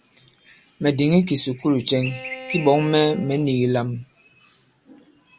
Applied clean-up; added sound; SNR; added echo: none; Bowed string instrument; 17 dB; none.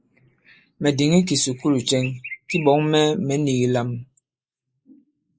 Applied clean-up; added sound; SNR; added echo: neural mask model Resemble Enhance denoiser.